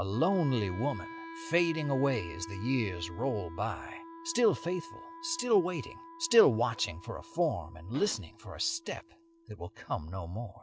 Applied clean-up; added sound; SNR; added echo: none; Wind instrument, woodwind instrument + Fart; 15 dB; none.